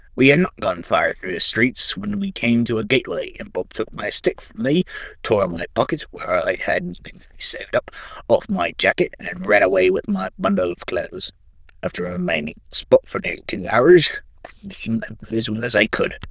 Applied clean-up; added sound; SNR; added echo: neural diffusion model UNIVERSE++.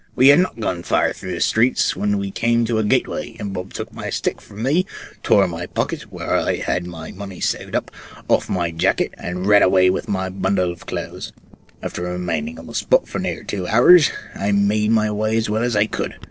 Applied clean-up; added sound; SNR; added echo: neural separator model SepFormer DNS4.